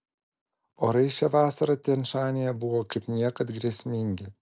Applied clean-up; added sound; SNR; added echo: none; none; none; none.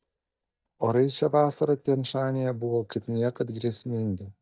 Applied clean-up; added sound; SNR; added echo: neural mask model DeepFilterNet 3.